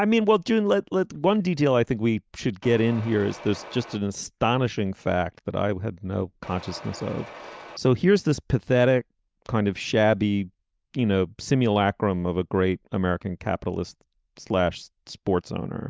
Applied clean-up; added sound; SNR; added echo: none; Mechanisms; 16 dB; none.